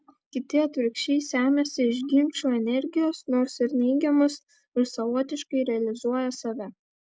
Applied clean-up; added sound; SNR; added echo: none; none; none; none.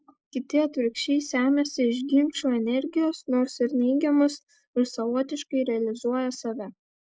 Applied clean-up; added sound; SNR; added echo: neural mask model Resemble Enhance denoiser.